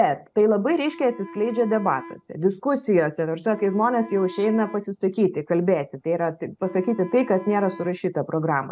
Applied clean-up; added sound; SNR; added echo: none; Wind instrument, woodwind instrument; 20 dB; none.